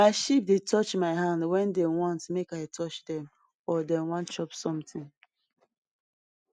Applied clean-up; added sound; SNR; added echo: none; none; none; none.